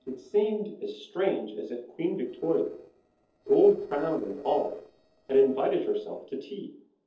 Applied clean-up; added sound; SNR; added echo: neural separator model SepFormer DNS4.